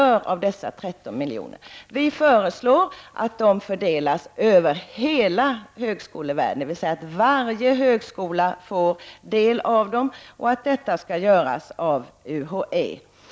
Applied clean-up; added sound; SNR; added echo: none; none; none; none.